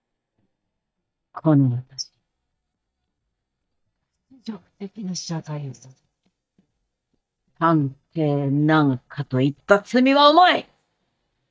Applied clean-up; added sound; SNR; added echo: neural mask model DeepFilterNet 3.